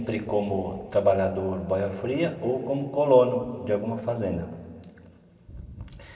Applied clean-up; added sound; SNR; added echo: none; none; none; reverberation time 2.2 s.